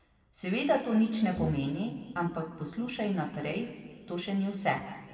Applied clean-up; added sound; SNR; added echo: none; Brass instrument; 6 dB; reverberation time 1.9 s.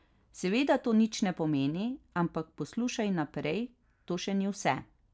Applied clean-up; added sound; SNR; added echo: none; none; none; none.